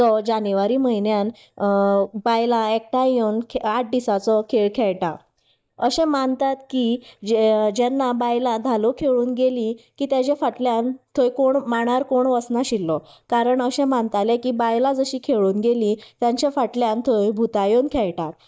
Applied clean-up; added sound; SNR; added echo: neural mask model DeepFilterNet 3.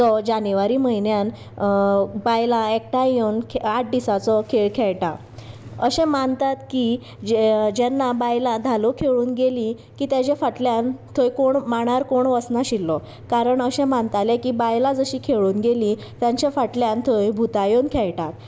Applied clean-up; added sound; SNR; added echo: none; none; none; none.